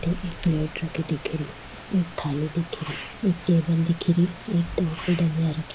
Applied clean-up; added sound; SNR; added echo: none; Sneeze + Rain; 13 dB; none.